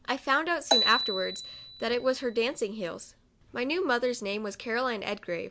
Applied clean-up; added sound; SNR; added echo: none; Marimba, xylophone; 1 dB; none.